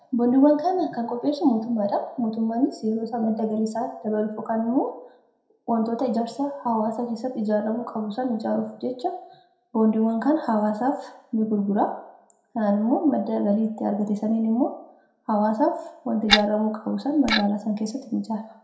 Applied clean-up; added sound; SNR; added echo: none; Clock; 2 dB; reverberation time 0.6 s.